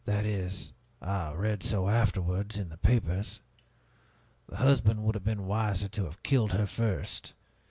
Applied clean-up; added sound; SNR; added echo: none; none; none; none.